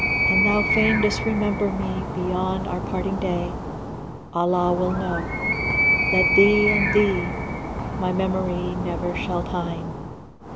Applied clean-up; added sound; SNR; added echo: none; Animal; 0 dB; none.